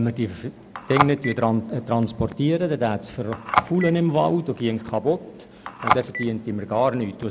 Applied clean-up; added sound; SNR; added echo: none; Telephone; 6 dB; none.